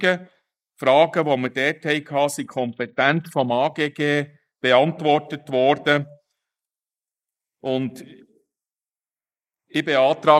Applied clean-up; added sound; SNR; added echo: neural mask model Resemble Enhance denoiser.